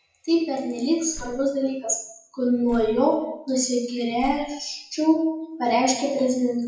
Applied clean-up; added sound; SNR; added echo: classical method WPE with log-MMSE.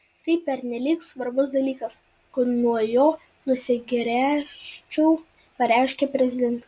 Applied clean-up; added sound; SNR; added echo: none; none; none; none.